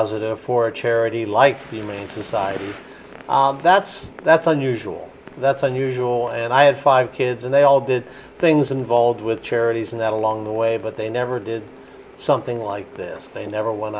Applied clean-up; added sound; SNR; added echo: none; none; none; none.